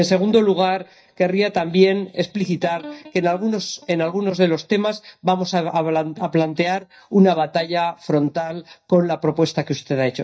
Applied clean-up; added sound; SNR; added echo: neural mask model DeepFilterNet 3.